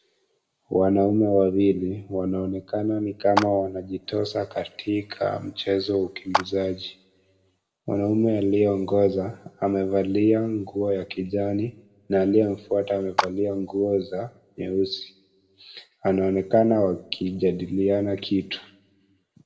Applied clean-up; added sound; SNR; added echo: none; Clapping; 7 dB; reverberation time 0.5 s.